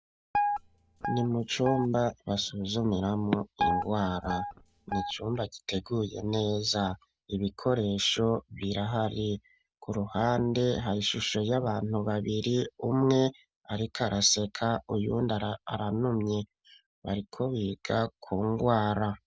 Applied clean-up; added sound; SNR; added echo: none; Guitar; 4 dB; none.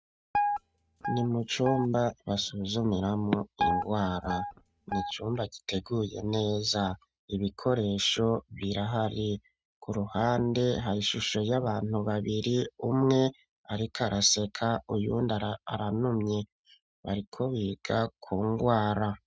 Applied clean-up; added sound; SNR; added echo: neural mask model RNNoise.